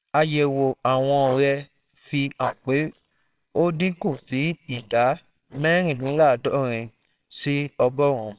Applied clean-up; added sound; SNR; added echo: neural separator model SepFormer WHAMR!.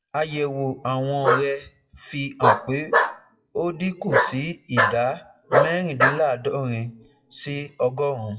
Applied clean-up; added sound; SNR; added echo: classical method WPE with log-MMSE.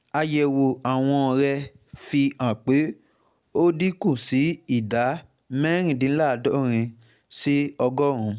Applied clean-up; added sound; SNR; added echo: none; none; none; none.